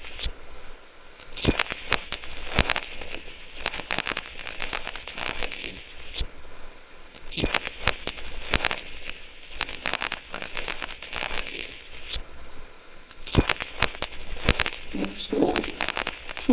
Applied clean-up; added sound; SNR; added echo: neural separator model SepFormer WHAMR!.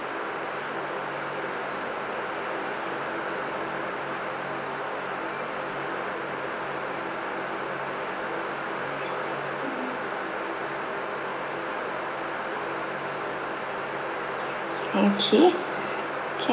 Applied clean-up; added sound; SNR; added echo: none; none; none; none.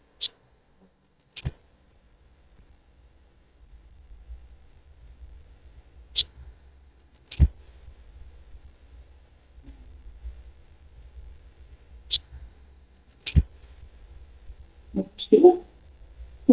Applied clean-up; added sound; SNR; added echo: neural mask model DeepFilterNet 3.